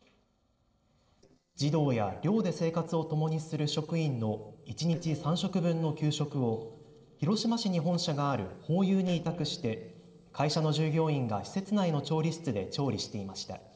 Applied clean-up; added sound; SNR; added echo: neural separator model SepFormer DNS4.